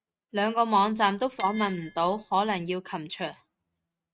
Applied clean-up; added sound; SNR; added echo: neural mask model RNNoise.